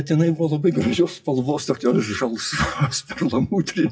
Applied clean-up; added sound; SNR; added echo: classical method WPE with log-MMSE.